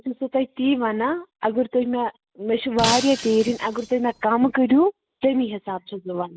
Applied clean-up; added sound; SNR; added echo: none; Shatter; 8 dB; none.